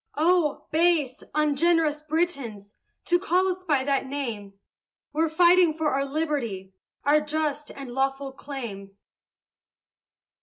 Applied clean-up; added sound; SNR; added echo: none; none; none; none.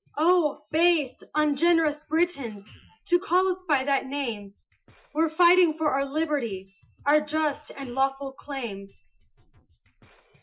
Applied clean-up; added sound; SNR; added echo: classical method Wiener filter.